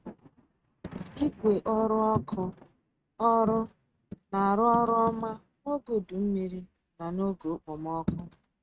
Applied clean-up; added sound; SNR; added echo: neural mask model RNNoise.